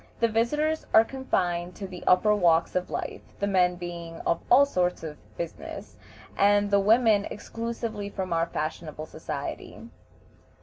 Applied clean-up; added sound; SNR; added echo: none; none; none; none.